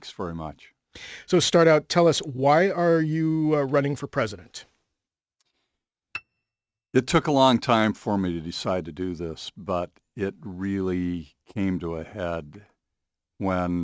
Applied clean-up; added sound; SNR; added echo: neural mask model RNNoise.